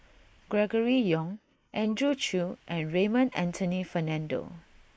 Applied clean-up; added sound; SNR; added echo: neural mask model Resemble Enhance denoiser.